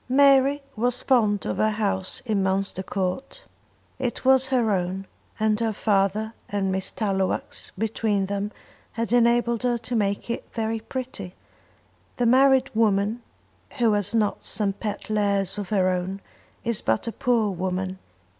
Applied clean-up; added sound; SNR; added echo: none; none; none; none.